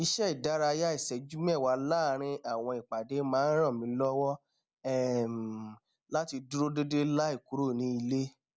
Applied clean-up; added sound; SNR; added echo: none; none; none; none.